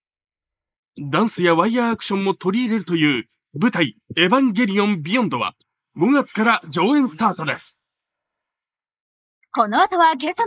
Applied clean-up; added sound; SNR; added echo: neural mask model Resemble Enhance denoiser.